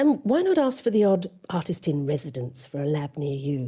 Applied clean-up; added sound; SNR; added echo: none; none; none; none.